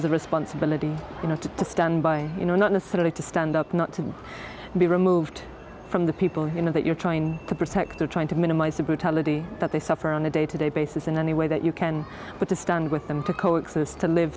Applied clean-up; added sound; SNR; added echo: none; none; none; none.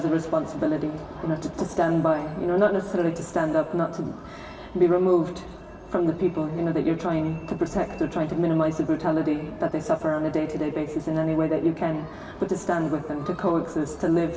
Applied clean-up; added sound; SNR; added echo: none; none; none; reverberation time 1.2 s.